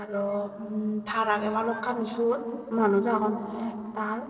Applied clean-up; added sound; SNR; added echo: neural separator model SepFormer DNS4.